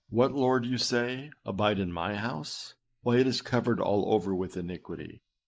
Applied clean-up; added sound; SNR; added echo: neural mask model Resemble Enhance denoiser.